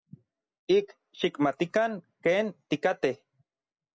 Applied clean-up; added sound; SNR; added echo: none; none; none; none.